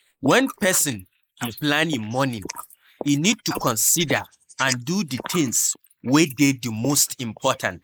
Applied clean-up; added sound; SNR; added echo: neural mask model Resemble Enhance denoiser.